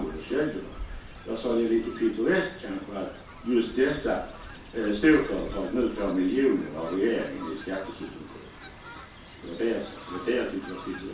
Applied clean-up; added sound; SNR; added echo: none; Fowl; 15 dB; reverberation time 0.3 s.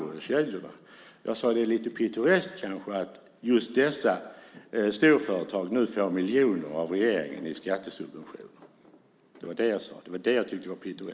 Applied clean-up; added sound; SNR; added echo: none; none; none; none.